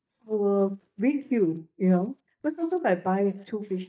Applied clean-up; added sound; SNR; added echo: neural mask model DeepFilterNet 3.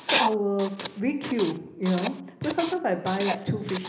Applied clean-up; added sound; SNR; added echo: none; Writing; 6 dB; reverberation time 1.1 s.